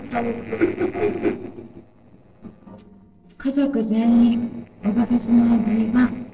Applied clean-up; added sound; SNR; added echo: neural separator model SepFormer DNS4.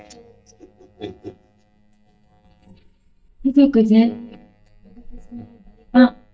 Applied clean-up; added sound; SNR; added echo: neural mask model DeepFilterNet 3.